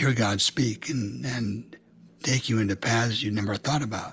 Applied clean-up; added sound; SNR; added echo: none; none; none; none.